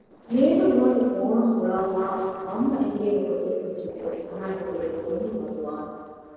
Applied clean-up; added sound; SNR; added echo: neural separator model SepFormer DNS4.